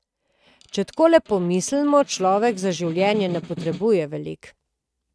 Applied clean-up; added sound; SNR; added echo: neural mask model RNNoise.